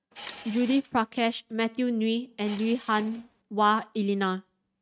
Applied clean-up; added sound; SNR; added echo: neural mask model RNNoise.